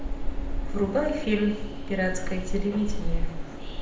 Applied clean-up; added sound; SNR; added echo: none; Train; -1 dB; reverberation time 0.7 s.